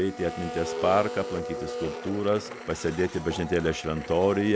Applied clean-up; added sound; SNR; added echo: none; Domestic sounds, home sounds; 9 dB; none.